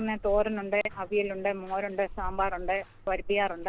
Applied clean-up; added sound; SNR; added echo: none; Bathtub (filling or washing); 11 dB; none.